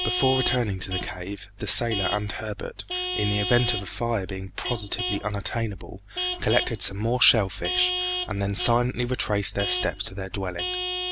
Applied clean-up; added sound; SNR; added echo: none; Vehicle horn, car horn, honking / Truck; 7 dB; none.